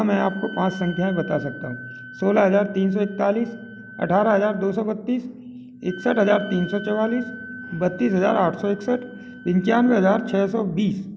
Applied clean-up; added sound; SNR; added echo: none; Wind instrument, woodwind instrument; 18 dB; none.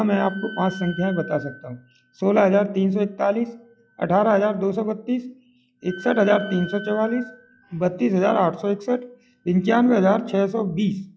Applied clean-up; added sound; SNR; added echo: classical method log-MMSE.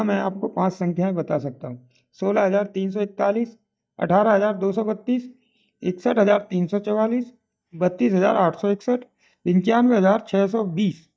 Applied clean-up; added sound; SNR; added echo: neural mask model DeepFilterNet 3.